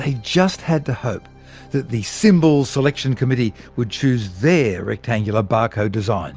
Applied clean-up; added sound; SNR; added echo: none; none; none; none.